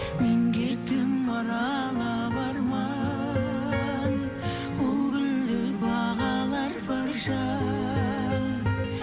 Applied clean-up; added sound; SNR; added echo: none; none; none; none.